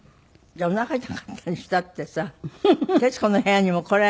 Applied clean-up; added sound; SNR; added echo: none; none; none; none.